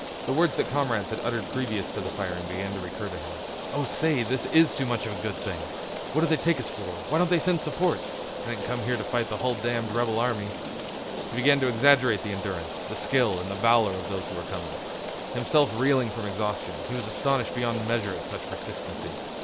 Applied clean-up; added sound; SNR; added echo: none; Rain; 6 dB; none.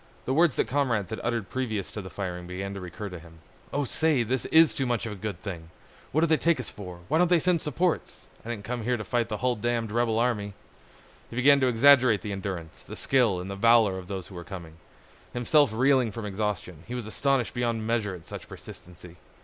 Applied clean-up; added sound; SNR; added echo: none; none; none; none.